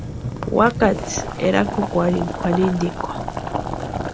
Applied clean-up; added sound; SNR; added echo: none; Boiling; 5 dB; none.